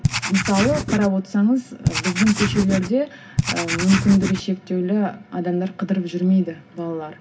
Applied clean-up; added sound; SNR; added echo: none; Writing; 3 dB; reverberation time 0.4 s.